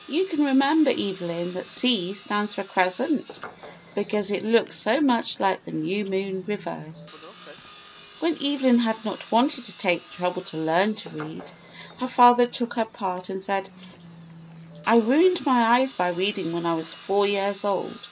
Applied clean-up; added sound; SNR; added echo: none; Tools; 17 dB; none.